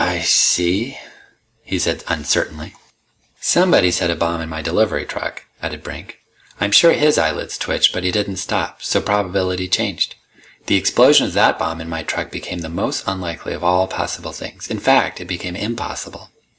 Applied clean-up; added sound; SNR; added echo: none; none; none; none.